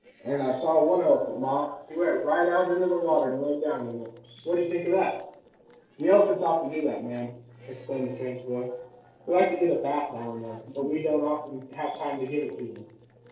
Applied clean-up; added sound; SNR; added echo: neural separator model SepFormer DNS4.